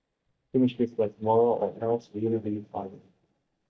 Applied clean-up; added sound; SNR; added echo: neural mask model DeepFilterNet 3.